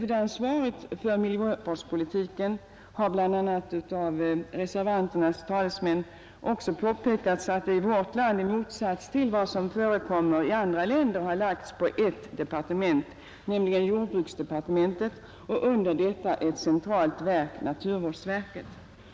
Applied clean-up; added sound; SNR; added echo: none; none; none; none.